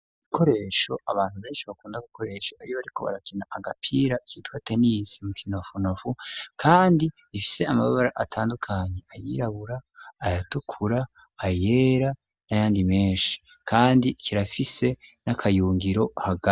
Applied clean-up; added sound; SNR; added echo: none; none; none; none.